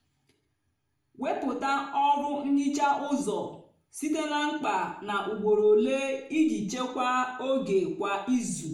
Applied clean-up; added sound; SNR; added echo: none; none; none; reverberation time 0.5 s.